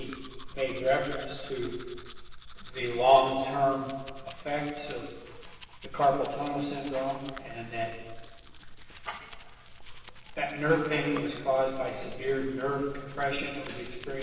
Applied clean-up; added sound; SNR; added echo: none; Domestic sounds, home sounds; 12 dB; reverberation time 1.3 s.